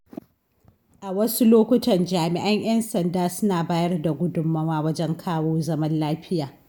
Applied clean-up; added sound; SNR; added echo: none; none; none; none.